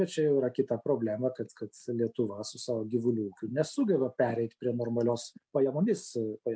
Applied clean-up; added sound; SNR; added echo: none; none; none; none.